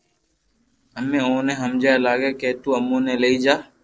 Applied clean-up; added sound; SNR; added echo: neural separator model SepFormer DNS4.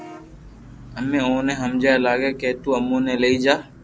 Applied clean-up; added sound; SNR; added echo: none; Bus / Vehicle horn, car horn, honking; 19 dB; none.